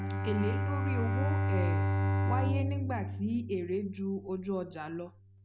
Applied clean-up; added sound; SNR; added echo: none; Bowed string instrument; -4 dB; none.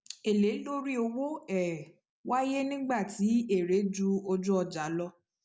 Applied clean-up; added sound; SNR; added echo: none; none; none; none.